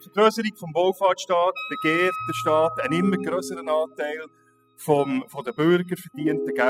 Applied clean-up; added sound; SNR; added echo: classical method spectral subtraction.